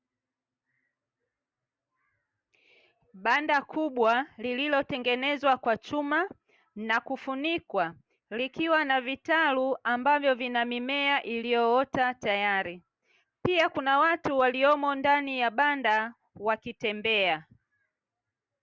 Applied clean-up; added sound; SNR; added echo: none; none; none; none.